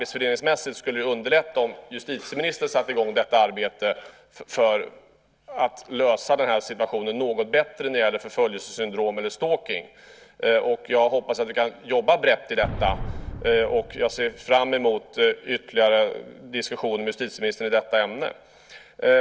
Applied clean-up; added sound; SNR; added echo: none; Boom; 10 dB; none.